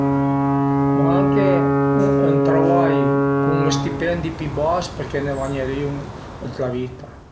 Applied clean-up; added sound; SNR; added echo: none; Alarm / Ocean / Boat, Water vehicle; -5 dB; none.